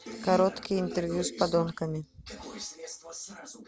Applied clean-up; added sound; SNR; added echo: none; none; none; none.